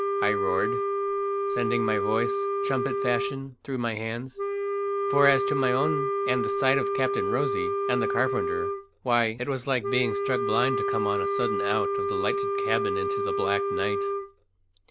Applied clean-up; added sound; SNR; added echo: none; Wind instrument, woodwind instrument; -2 dB; none.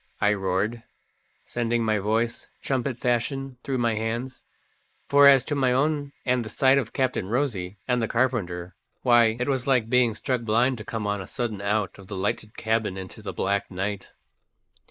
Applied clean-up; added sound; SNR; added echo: neural mask model Resemble Enhance denoiser.